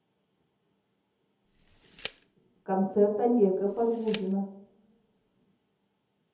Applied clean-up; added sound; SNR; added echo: none; Tick; 16 dB; reverberation time 0.8 s.